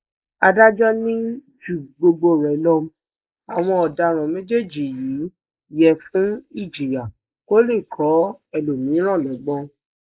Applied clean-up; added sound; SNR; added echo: neural mask model Resemble Enhance denoiser.